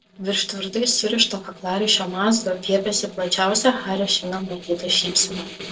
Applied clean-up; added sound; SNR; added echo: neural separator model SepFormer DNS4.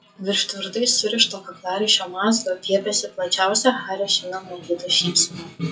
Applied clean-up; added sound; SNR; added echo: classical method WPE with log-MMSE.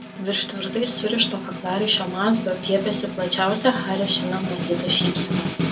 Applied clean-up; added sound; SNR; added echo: none; Snare drum; 6 dB; reverberation time 0.2 s.